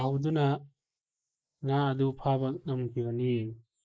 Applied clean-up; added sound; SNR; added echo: neural mask model Resemble Enhance denoiser.